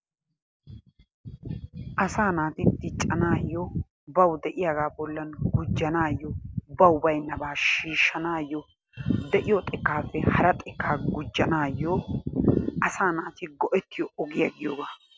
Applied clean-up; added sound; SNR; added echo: none; none; none; none.